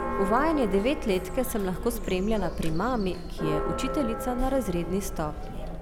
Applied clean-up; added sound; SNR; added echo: none; Chatter + Church bell; 3 dB; none.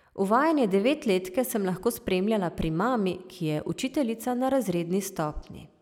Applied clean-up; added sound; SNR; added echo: none; none; none; none.